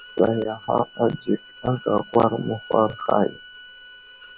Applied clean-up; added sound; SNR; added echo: none; Bowed string instrument; 19 dB; none.